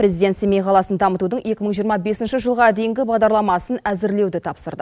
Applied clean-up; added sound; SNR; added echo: none; none; none; none.